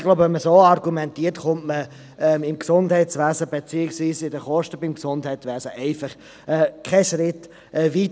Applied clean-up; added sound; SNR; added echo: none; none; none; none.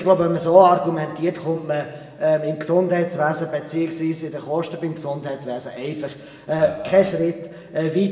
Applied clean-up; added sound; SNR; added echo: none; Burping, eructation; 14 dB; reverberation time 1.3 s.